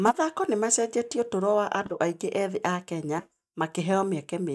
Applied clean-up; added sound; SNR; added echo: neural mask model DeepFilterNet 3.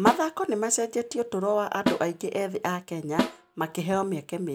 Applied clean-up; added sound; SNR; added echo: none; Snare drum; 6 dB; none.